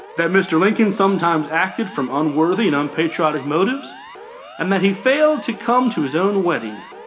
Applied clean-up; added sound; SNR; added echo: none; Siren; 19 dB; reverberation time 0.7 s.